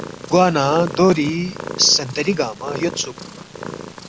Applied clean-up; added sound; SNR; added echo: none; Purr; 13 dB; none.